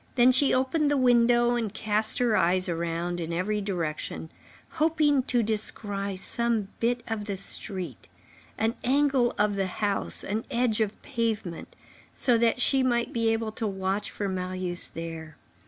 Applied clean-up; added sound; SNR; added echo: none; none; none; none.